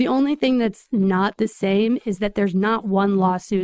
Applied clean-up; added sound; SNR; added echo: neural mask model Resemble Enhance denoiser.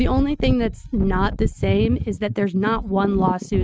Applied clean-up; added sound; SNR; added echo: neural mask model RNNoise.